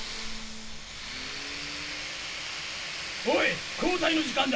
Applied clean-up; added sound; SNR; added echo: none; Tools; 5 dB; reverberation time 0.2 s.